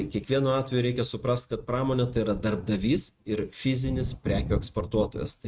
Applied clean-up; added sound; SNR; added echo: neural mask model RNNoise.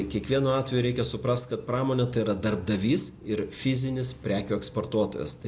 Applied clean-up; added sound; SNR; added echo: none; none; none; none.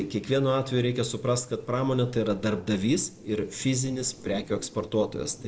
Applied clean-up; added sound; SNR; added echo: neural separator model SepFormer DNS4.